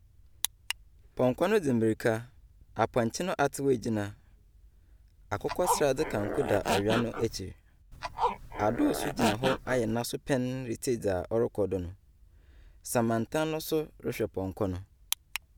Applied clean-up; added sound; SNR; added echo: none; Zipper (clothing); 2 dB; none.